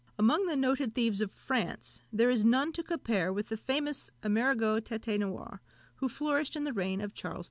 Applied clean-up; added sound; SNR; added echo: none; none; none; none.